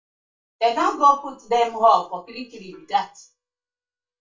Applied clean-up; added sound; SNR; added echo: neural mask model DeepFilterNet 3.